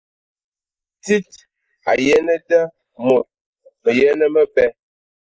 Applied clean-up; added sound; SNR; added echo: neural mask model Resemble Enhance denoiser.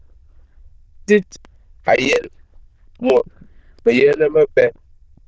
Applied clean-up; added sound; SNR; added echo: neural diffusion model UNIVERSE++.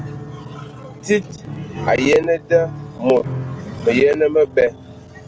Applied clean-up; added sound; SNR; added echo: none; Piano; 13 dB; none.